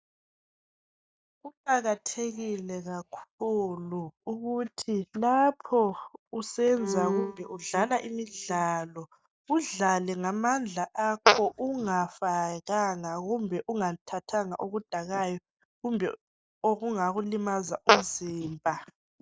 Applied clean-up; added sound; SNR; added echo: neural mask model DeepFilterNet 3.